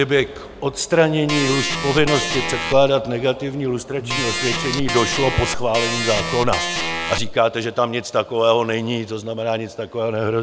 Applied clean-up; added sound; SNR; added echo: none; Organ; 3 dB; none.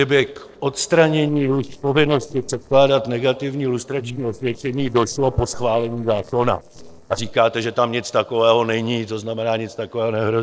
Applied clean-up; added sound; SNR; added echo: neural separator model SepFormer DNS4.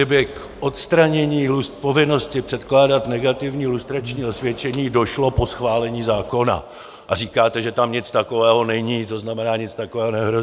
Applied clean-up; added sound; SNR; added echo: none; none; none; none.